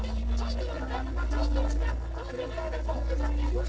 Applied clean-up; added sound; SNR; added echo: neural separator model SepFormer DNS4.